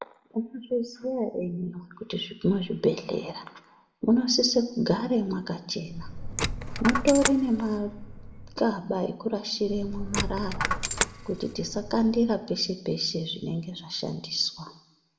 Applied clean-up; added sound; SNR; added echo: none; Coin (dropping); 4 dB; reverberation time 0.7 s.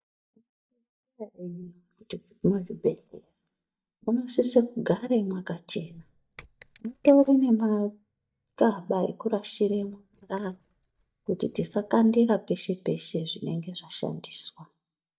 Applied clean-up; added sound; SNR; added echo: neural mask model DeepFilterNet 3.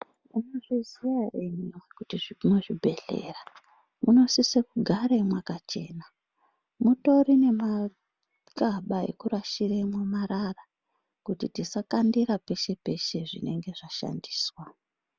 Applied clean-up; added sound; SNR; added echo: none; none; none; none.